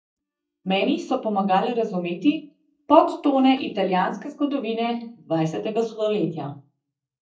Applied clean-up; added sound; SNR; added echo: neural mask model DeepFilterNet 3.